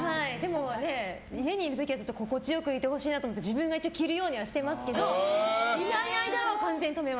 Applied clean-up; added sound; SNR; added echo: none; none; none; none.